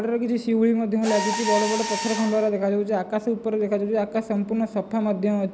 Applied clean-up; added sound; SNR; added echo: none; Mechanisms; 10 dB; none.